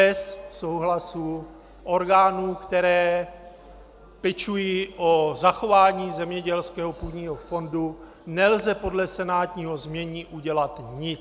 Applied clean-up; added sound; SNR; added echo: none; none; none; none.